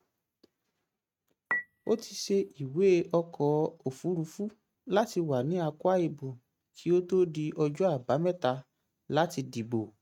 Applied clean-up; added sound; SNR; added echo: neural mask model RNNoise.